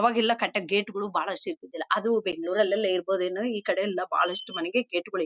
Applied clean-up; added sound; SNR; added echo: none; none; none; none.